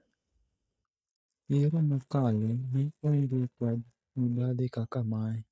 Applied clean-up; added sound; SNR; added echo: neural mask model DeepFilterNet 3.